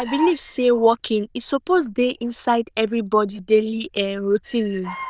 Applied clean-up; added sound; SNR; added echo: neural diffusion model UNIVERSE++.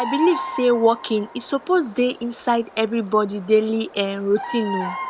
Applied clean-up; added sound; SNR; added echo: none; Bird vocalization, bird call, bird song; 11 dB; none.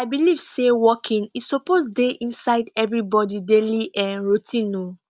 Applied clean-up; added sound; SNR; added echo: none; none; none; none.